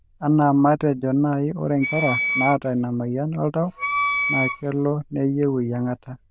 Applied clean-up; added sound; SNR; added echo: neural diffusion model UNIVERSE++.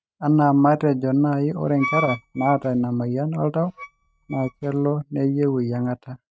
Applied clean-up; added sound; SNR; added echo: neural mask model RNNoise.